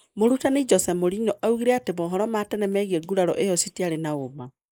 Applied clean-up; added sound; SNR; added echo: neural mask model Resemble Enhance denoiser.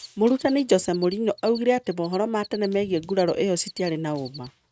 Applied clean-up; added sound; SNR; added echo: neural mask model RNNoise.